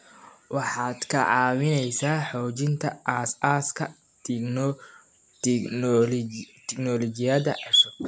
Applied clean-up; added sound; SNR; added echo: none; none; none; none.